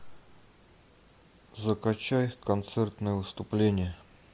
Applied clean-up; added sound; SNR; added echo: none; none; none; none.